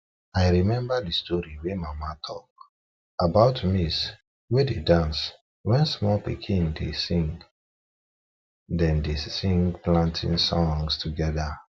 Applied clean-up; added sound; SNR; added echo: none; none; none; none.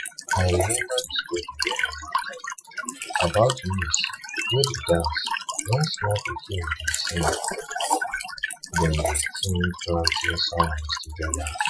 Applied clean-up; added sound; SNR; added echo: classical method Wiener filter.